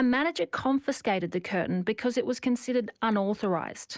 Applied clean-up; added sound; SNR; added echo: none; none; none; none.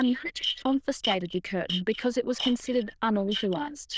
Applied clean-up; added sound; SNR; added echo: neural diffusion model UNIVERSE++.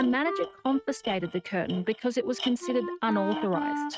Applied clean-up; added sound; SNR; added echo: neural mask model RNNoise.